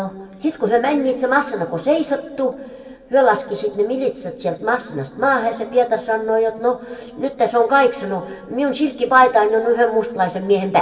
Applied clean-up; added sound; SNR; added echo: none; none; none; reverberation time 1.1 s.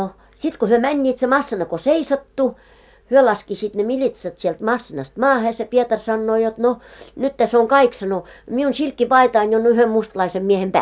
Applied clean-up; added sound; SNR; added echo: none; none; none; none.